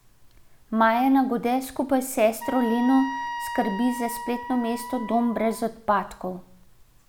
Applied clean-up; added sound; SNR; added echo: none; Wind instrument, woodwind instrument; 10 dB; none.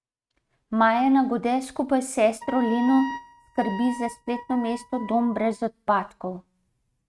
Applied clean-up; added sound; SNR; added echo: neural mask model RNNoise.